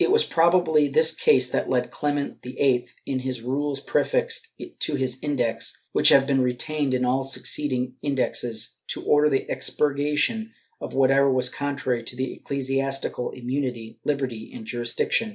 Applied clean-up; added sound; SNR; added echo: none; none; none; none.